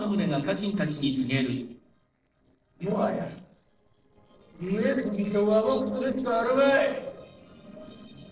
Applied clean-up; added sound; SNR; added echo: neural separator model SepFormer DNS4.